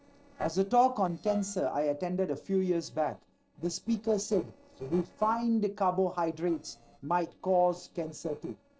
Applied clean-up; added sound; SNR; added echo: neural separator model SepFormer DNS4.